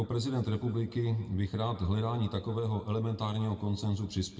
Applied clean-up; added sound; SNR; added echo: none; none; none; reverberation time 1.1 s.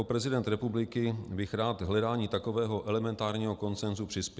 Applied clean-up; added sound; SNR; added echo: none; none; none; none.